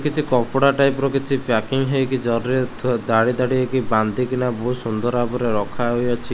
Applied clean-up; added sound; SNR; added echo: none; Chirp, tweet; 10 dB; none.